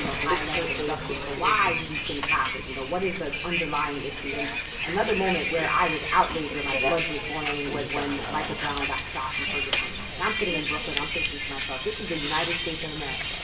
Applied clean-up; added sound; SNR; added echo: none; Bus; 0 dB; reverberation time 0.8 s.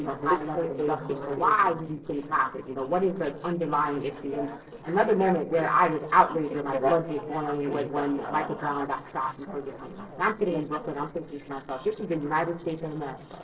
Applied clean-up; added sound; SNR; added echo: neural separator model SepFormer DNS4.